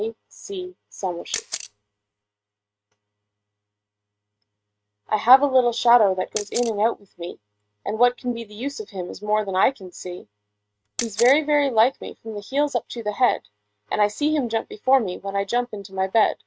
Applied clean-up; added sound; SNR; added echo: neural mask model RNNoise.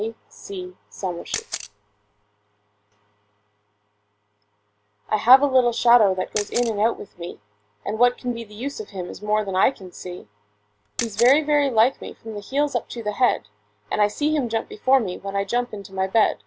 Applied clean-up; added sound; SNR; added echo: none; Camera; 11 dB; none.